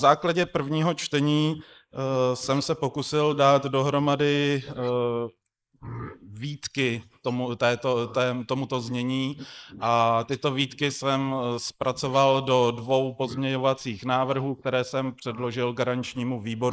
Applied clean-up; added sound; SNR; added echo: neural mask model Resemble Enhance denoiser.